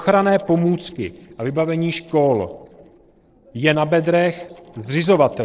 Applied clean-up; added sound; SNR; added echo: neural separator model SepFormer DNS4.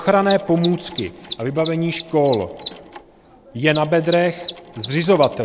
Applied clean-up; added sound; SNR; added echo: none; Mechanisms; 13 dB; none.